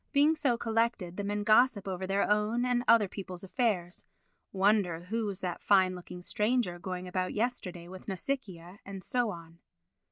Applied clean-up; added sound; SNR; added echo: none; none; none; none.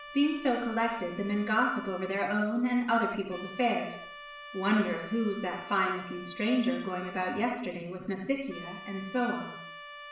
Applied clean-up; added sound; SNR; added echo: none; Trumpet; 16 dB; reverberation time 0.7 s.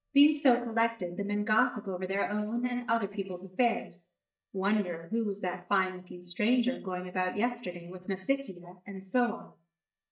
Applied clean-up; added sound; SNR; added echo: neural mask model DeepFilterNet 3.